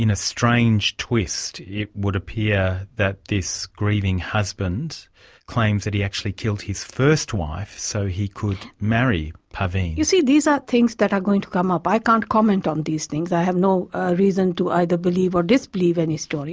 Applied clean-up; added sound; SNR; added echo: none; none; none; none.